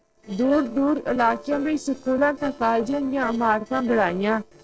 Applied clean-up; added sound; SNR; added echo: neural separator model SepFormer DNS4.